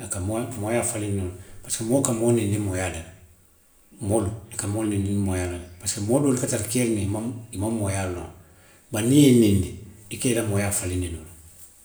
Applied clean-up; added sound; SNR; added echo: none; none; none; reverberation time 0.6 s.